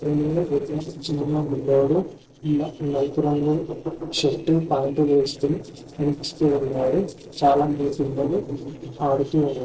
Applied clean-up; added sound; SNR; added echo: neural separator model SepFormer DNS4.